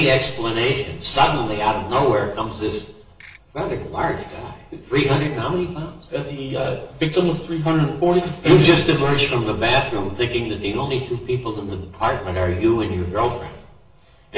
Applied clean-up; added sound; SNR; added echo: none; Ratchet, pawl / Percussion; 19 dB; reverberation time 0.7 s.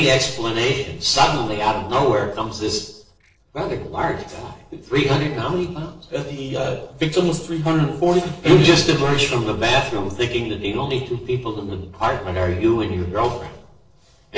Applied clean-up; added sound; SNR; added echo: neural separator model SepFormer DNS4.